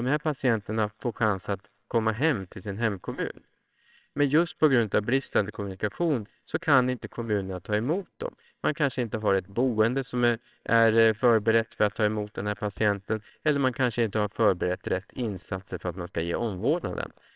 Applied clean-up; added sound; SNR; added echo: neural separator model SepFormer WHAMR!.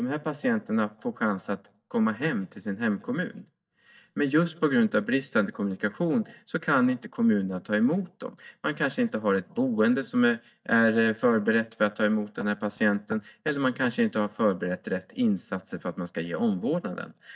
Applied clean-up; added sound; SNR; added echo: neural mask model DeepFilterNet 3.